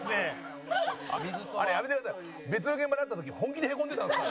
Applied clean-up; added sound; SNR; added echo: none; Bowed string instrument; 17 dB; none.